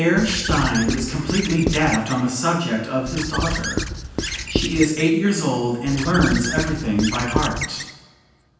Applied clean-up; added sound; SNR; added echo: none; Squeak / Writing; 6 dB; reverberation time 0.9 s.